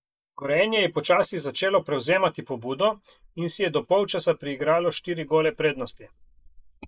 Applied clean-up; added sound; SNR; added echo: neural mask model Resemble Enhance denoiser.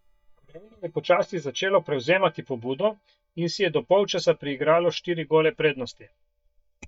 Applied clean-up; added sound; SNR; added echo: neural mask model DeepFilterNet 3.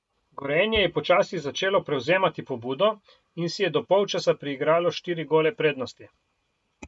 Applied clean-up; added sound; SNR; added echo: none; none; none; none.